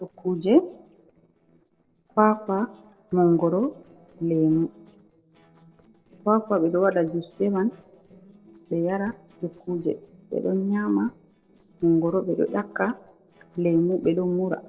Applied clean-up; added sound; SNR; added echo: neural separator model SepFormer DNS4.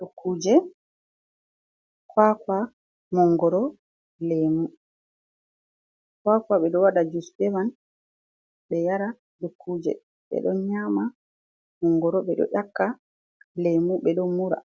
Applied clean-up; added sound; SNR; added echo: none; none; none; none.